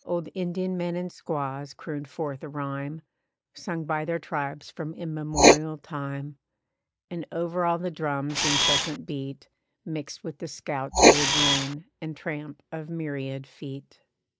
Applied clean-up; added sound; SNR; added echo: none; Camera + Writing; -3 dB; none.